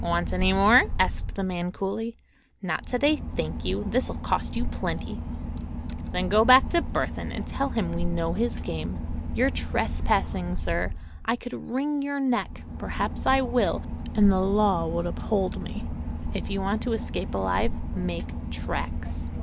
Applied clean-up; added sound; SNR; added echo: none; Engine / Boat, Water vehicle; 4 dB; none.